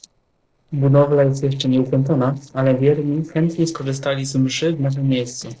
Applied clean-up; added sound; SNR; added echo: neural separator model SepFormer DNS4.